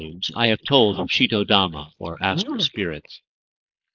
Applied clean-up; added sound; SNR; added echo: neural mask model Resemble Enhance denoiser.